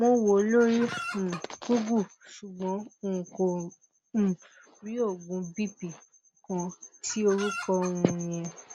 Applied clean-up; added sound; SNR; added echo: none; Chicken, rooster; 11 dB; none.